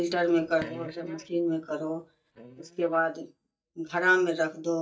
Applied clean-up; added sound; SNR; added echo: neural mask model DeepFilterNet 3.